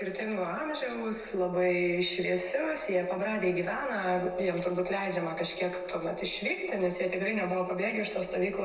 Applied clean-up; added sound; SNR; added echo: none; none; none; reverberation time 0.8 s.